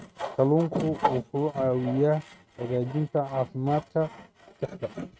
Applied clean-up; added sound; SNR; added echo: neural mask model RNNoise.